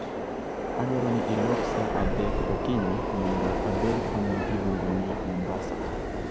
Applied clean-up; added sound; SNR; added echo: none; Subway, metro, underground; -2 dB; none.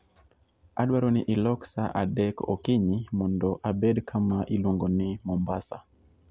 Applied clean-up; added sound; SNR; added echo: none; none; none; none.